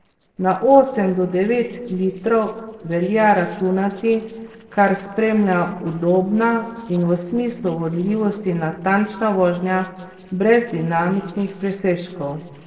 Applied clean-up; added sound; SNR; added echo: neural separator model SepFormer DNS4.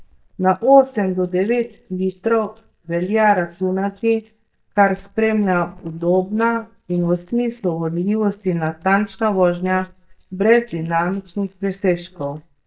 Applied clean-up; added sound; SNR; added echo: neural mask model DeepFilterNet 3.